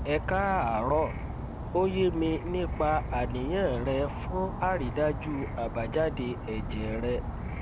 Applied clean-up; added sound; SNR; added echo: none; Insect / Frog; 5 dB; none.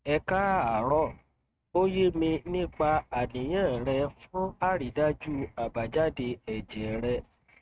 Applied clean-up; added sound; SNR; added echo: neural mask model RNNoise.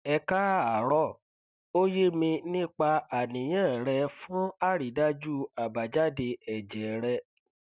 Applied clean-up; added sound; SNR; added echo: none; none; none; none.